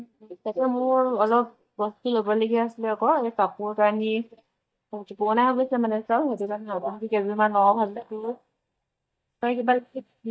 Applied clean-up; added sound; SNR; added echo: neural mask model DeepFilterNet 3.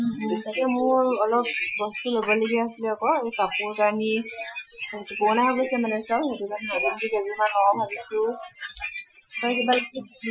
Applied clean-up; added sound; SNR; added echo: classical method Wiener filter.